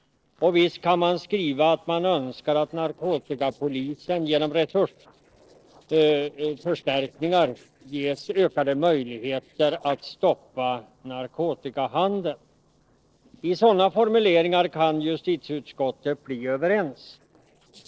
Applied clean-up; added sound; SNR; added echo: neural separator model SepFormer DNS4.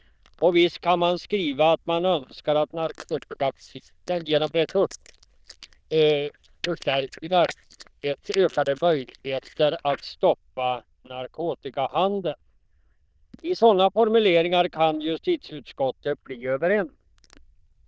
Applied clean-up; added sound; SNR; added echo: neural diffusion model UNIVERSE++.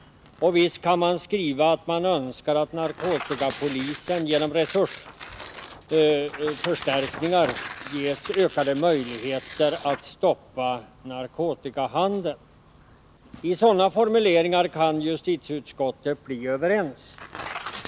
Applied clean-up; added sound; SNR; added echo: none; Tearing; 15 dB; none.